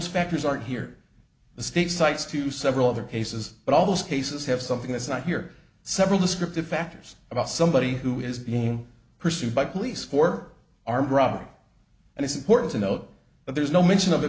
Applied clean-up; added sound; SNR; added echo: none; none; none; none.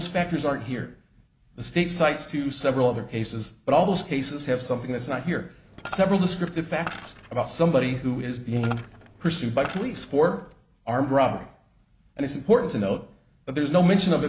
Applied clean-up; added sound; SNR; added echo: none; Coin (dropping); 15 dB; none.